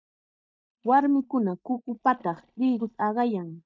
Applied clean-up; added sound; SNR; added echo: neural mask model DeepFilterNet 3.